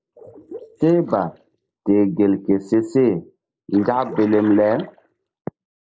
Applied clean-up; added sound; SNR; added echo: neural mask model Resemble Enhance denoiser.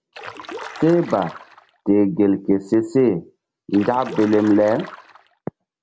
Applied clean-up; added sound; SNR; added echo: none; Stream; 16 dB; none.